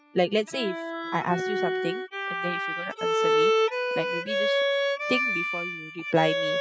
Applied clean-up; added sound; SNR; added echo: classical method spectral subtraction.